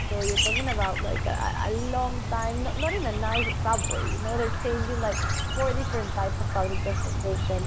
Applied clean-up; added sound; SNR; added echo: none; Chirp, tweet; -4 dB; none.